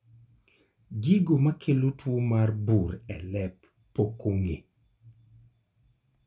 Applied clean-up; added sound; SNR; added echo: none; none; none; none.